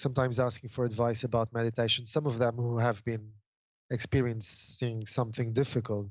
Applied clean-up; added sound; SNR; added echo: none; none; none; none.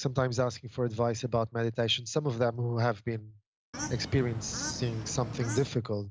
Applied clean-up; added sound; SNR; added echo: none; Bird / Fowl; 8 dB; none.